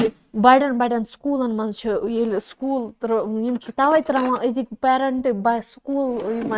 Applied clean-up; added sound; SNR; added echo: neural mask model RNNoise.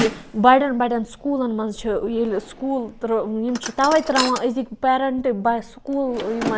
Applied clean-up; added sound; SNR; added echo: none; Drawer open or close; 13 dB; none.